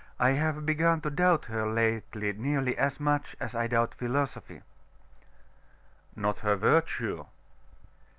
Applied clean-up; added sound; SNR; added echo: none; none; none; none.